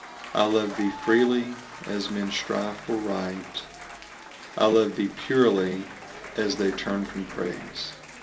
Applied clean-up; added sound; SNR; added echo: none; Applause / Crowd / Cheering; 15 dB; reverberation time 0.2 s.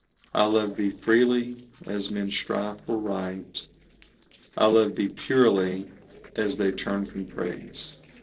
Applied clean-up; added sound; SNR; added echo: neural separator model SepFormer DNS4.